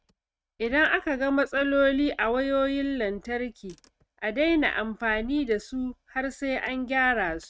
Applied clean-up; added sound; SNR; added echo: neural mask model RNNoise.